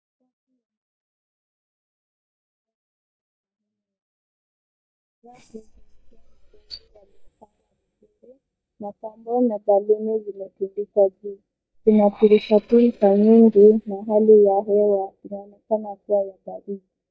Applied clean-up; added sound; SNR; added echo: neural mask model DeepFilterNet 3.